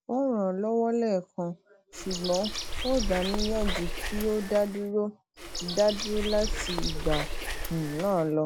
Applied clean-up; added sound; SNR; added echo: none; Bird; 3 dB; none.